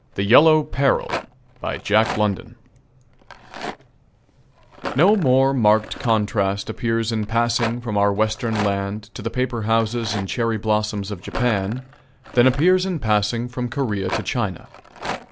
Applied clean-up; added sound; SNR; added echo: none; Rattle; 14 dB; none.